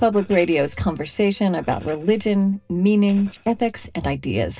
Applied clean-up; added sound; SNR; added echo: neural separator model SepFormer DNS4.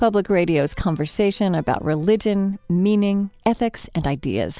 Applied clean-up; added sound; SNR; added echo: none; none; none; none.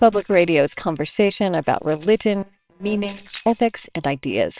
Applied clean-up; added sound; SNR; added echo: neural separator model SepFormer WHAMR!.